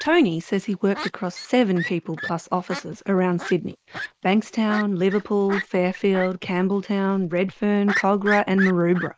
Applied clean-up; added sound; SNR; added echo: neural mask model Resemble Enhance denoiser.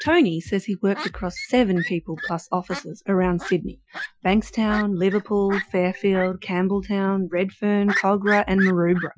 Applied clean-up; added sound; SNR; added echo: classical method Wiener filter.